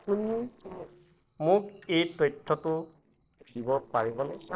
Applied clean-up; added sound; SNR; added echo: neural separator model SepFormer DNS4.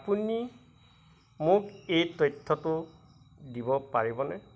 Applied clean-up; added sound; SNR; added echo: none; none; none; none.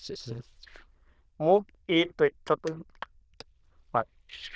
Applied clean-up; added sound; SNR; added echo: neural diffusion model UNIVERSE++.